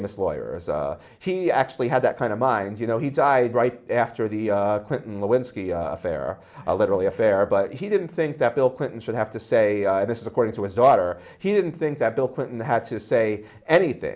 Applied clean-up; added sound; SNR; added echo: none; none; none; none.